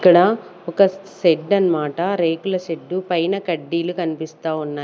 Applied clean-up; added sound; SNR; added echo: none; none; none; none.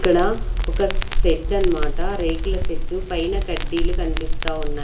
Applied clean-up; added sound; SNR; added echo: none; Crackle; -4 dB; reverberation time 0.3 s.